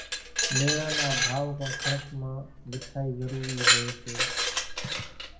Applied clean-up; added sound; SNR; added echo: none; Glass; -3 dB; reverberation time 0.6 s.